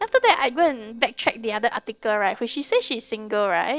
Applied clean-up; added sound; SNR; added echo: neural separator model SepFormer DNS4.